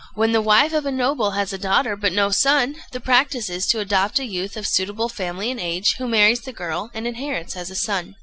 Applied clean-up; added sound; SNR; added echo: none; none; none; none.